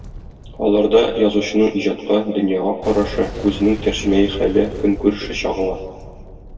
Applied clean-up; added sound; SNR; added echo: none; Boom; 15 dB; reverberation time 1.5 s.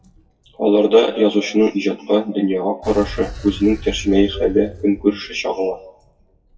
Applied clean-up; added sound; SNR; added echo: classical method WPE with log-MMSE.